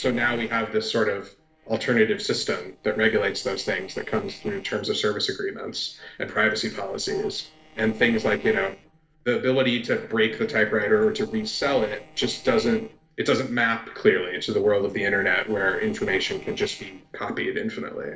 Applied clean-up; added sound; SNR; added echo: neural separator model SepFormer DNS4.